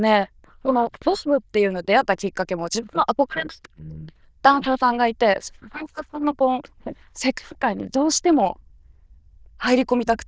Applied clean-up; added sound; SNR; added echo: neural diffusion model UNIVERSE++.